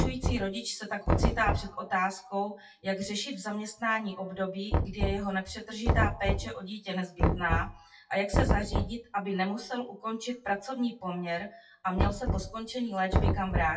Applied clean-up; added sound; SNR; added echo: classical method WPE with log-MMSE.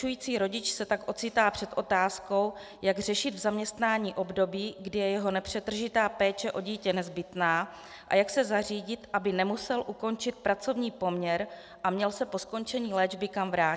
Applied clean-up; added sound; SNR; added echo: none; none; none; none.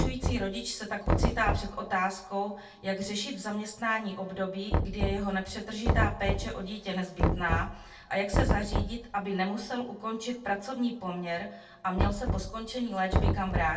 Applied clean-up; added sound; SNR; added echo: none; Knock; 0 dB; reverberation time 0.3 s.